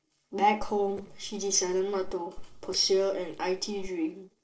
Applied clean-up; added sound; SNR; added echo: neural separator model SepFormer DNS4.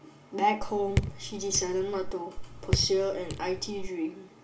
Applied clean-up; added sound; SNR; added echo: none; Raindrop / Drip; 2 dB; reverberation time 0.2 s.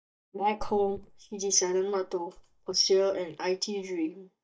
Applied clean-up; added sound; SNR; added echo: neural mask model DeepFilterNet 3.